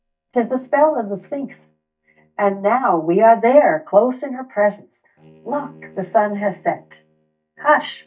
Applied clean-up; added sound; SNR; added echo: neural mask model DeepFilterNet 3.